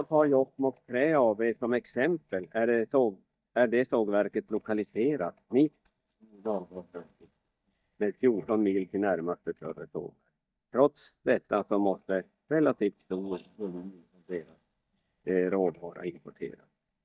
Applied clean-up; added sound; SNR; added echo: neural mask model DeepFilterNet 3.